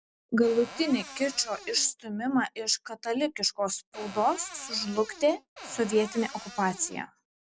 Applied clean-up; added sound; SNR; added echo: none; Cupboard open or close; 15 dB; none.